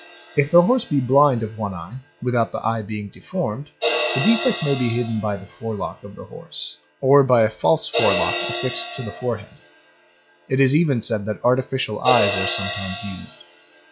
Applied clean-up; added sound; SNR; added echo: classical method log-MMSE.